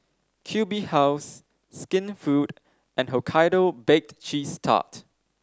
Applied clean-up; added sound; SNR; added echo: none; none; none; none.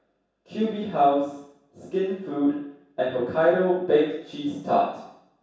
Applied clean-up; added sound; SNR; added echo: none; none; none; reverberation time 0.7 s.